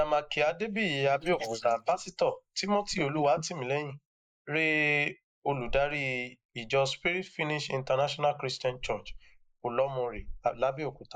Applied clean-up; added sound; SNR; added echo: neural mask model Resemble Enhance denoiser.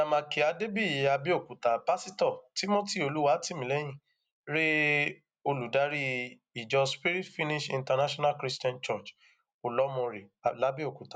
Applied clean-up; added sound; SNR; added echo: none; none; none; none.